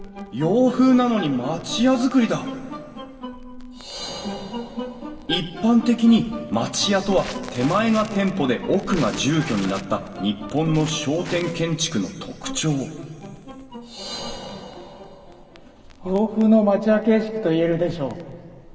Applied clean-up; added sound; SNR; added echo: none; Crackle; 19 dB; reverberation time 2.3 s.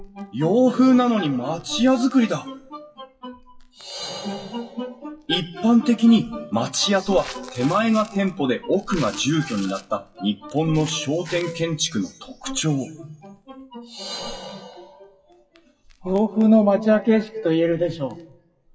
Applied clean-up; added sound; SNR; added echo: classical method WPE with log-MMSE.